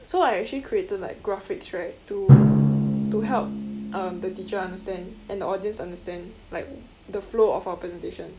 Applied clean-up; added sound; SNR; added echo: none; Drum; -4 dB; none.